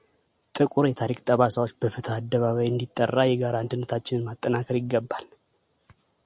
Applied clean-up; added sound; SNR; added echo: none; none; none; none.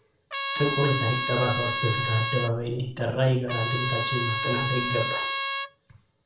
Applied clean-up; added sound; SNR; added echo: none; Trumpet; 2 dB; reverberation time 0.3 s.